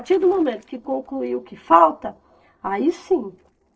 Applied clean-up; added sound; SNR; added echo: neural separator model SepFormer DNS4.